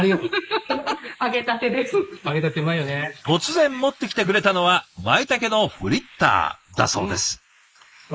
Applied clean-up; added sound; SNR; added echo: neural mask model Resemble Enhance denoiser.